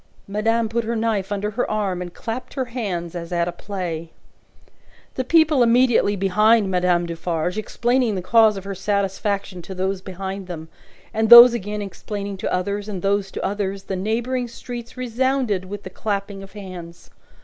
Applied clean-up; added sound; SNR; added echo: none; none; none; none.